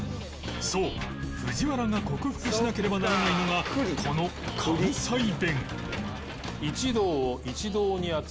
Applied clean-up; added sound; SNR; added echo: none; Engine / Mechanisms; 10 dB; none.